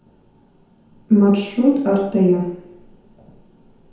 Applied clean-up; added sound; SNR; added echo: none; none; none; reverberation time 0.9 s.